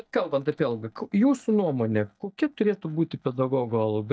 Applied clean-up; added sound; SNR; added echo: neural mask model DeepFilterNet 3.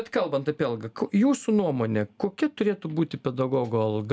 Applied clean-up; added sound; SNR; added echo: none; none; none; none.